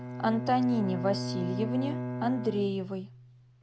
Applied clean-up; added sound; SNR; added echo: none; Bowed string instrument; 5 dB; none.